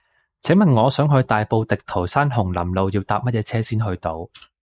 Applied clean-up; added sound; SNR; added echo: neural mask model Resemble Enhance denoiser.